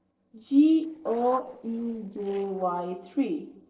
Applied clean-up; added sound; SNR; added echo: neural separator model SepFormer DNS4.